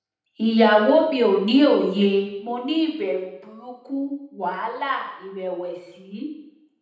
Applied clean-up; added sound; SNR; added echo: none; none; none; reverberation time 0.8 s.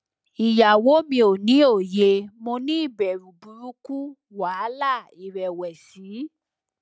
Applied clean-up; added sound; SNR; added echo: none; none; none; none.